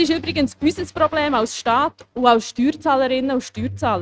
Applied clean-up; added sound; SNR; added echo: neural mask model RNNoise.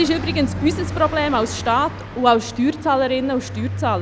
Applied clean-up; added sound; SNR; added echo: none; Car passing by; 9 dB; none.